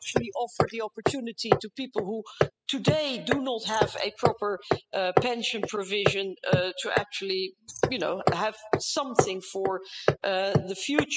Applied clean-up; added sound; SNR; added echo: classical method spectral subtraction.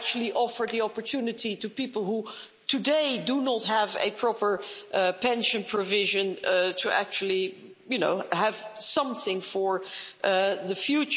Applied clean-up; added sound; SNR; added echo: none; none; none; none.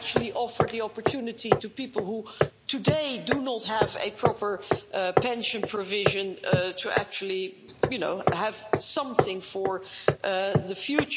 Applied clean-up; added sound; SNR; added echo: none; Hammer; -1 dB; none.